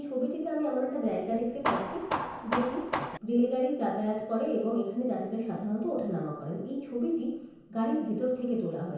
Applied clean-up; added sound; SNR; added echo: none; Hammer; 3 dB; reverberation time 0.9 s.